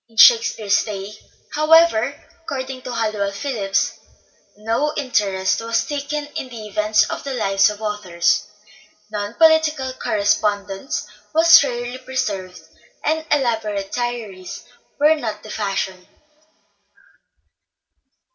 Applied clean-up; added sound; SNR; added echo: none; none; none; reverberation time 0.5 s.